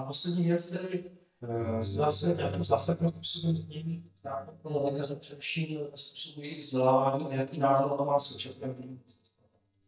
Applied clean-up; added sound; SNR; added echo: neural mask model DeepFilterNet 3.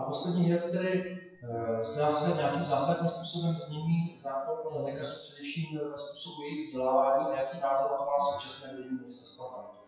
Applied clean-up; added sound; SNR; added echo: classical method WPE with log-MMSE.